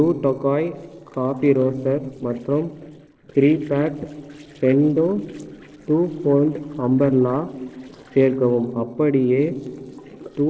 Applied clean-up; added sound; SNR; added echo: neural separator model SepFormer DNS4.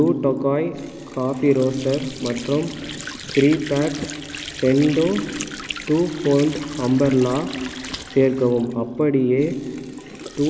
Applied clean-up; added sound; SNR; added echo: none; Sink (filling or washing) / Water; 15 dB; none.